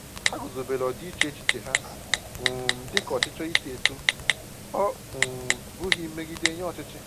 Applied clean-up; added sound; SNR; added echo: none; Typing; -4 dB; none.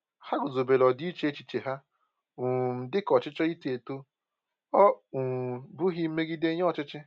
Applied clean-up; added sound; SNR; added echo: none; none; none; none.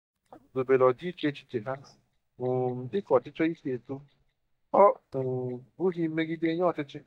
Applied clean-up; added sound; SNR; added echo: neural mask model DeepFilterNet 3.